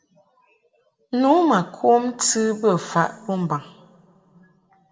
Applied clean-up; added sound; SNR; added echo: none; none; none; reverberation time 1.6 s.